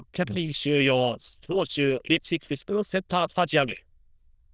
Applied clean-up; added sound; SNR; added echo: neural diffusion model UNIVERSE++.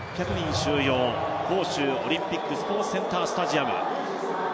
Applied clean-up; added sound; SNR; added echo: none; none; none; none.